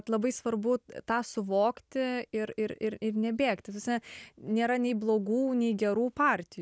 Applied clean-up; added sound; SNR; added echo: none; none; none; none.